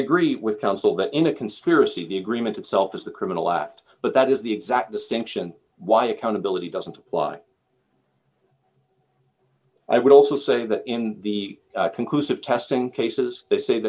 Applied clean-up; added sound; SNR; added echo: none; none; none; none.